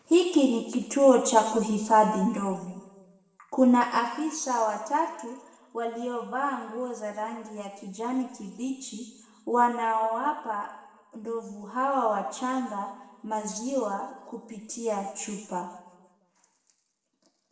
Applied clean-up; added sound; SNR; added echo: none; none; none; reverberation time 1.2 s.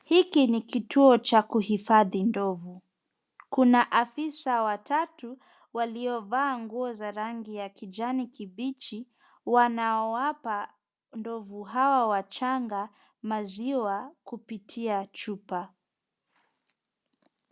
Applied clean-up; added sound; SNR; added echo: none; none; none; none.